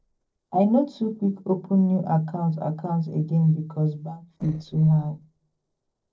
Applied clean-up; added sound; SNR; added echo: neural separator model SepFormer DNS4.